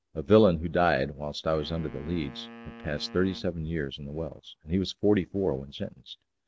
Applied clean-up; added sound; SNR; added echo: none; Wind instrument, woodwind instrument; 19 dB; none.